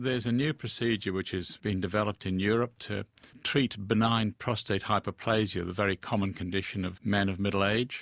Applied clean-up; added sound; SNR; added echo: none; none; none; none.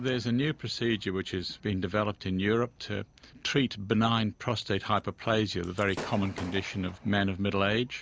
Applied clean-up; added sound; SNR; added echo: none; Gunshot, gunfire / Fireworks; 20 dB; none.